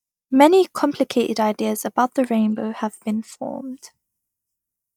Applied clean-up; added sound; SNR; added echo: neural mask model DeepFilterNet 3.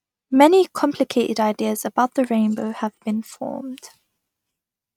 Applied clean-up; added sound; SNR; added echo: neural mask model RNNoise.